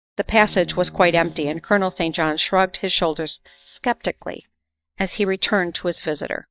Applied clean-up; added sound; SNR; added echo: neural mask model DeepFilterNet 3.